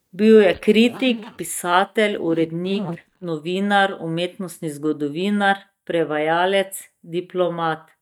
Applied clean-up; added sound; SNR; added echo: neural mask model DeepFilterNet 3.